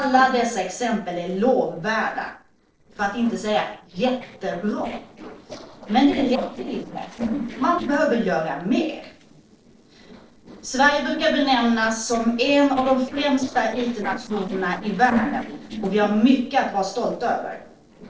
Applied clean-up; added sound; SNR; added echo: neural separator model SepFormer DNS4.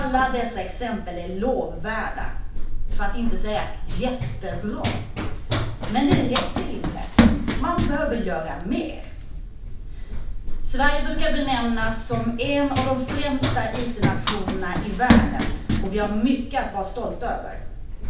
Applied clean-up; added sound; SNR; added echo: none; Run; -3 dB; reverberation time 0.4 s.